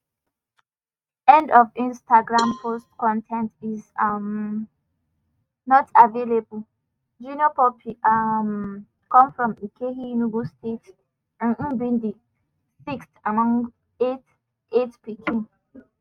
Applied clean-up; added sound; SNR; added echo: neural mask model RNNoise.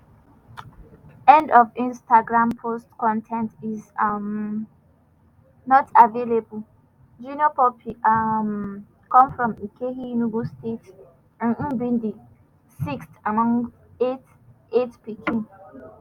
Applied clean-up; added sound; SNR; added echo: none; none; none; none.